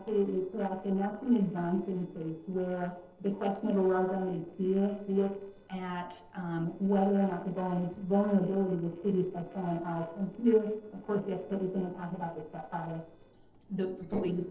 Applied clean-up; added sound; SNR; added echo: neural separator model SepFormer DNS4.